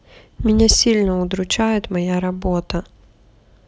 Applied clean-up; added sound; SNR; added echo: none; none; none; none.